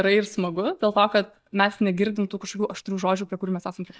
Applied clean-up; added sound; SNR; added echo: neural mask model DeepFilterNet 3.